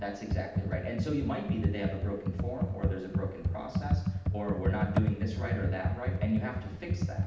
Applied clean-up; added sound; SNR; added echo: none; Computer keyboard; -4 dB; reverberation time 0.8 s.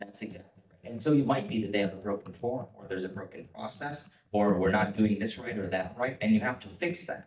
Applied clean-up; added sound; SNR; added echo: neural mask model DeepFilterNet 3.